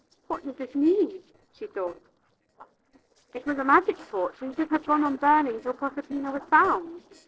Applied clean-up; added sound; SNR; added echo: neural separator model SepFormer DNS4.